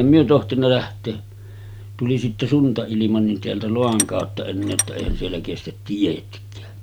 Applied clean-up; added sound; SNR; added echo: none; Tools; 8 dB; none.